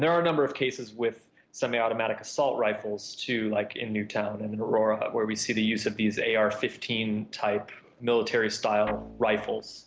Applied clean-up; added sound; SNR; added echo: none; Guitar; 13 dB; none.